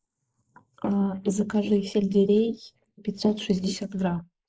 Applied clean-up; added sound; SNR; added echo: neural mask model Resemble Enhance denoiser.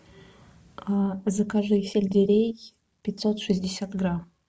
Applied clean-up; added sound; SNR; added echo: none; none; none; none.